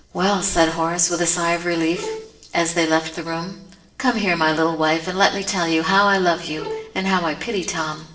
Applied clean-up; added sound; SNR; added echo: neural separator model SepFormer DNS4.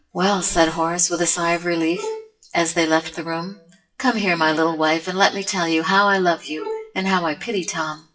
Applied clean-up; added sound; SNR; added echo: classical method WPE with log-MMSE.